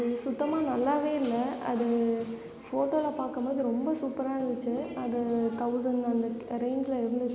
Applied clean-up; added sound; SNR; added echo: none; none; none; none.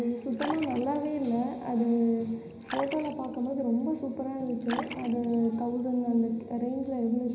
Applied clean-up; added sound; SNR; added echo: none; Fill (with liquid); 15 dB; reverberation time 0.5 s.